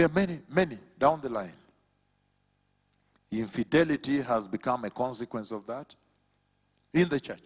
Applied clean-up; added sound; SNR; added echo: none; none; none; none.